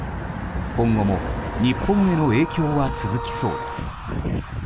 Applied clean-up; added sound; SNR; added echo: none; Wind instrument, woodwind instrument; 14 dB; none.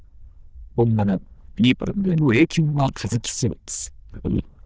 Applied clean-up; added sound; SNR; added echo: neural diffusion model UNIVERSE++.